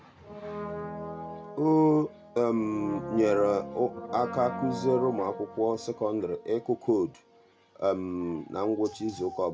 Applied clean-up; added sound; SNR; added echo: none; Brass instrument; 12 dB; none.